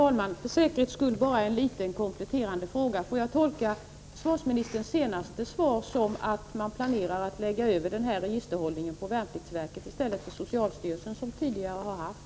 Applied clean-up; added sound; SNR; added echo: none; none; none; none.